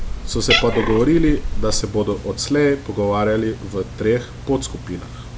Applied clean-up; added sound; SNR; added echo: none; Cat; 4 dB; none.